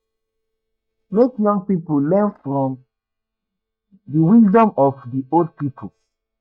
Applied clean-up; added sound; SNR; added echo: neural mask model DeepFilterNet 3.